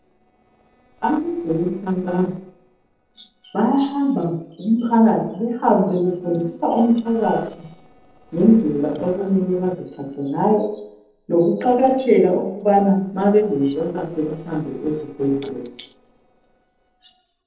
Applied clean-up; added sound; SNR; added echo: neural separator model SepFormer DNS4.